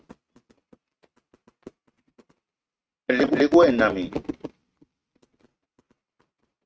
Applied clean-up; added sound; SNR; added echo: neural mask model RNNoise.